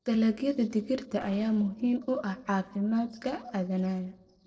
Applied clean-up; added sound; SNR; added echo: neural separator model SepFormer DNS4.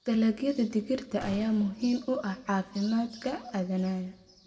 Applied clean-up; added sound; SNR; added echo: none; Gunshot, gunfire; 18 dB; reverberation time 1.0 s.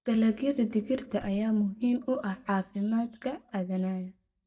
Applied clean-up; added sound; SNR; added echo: neural mask model DeepFilterNet 3.